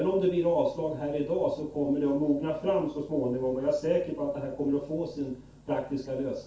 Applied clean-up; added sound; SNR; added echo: none; none; none; reverberation time 0.3 s.